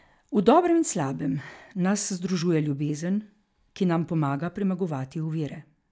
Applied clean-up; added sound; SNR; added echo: none; none; none; none.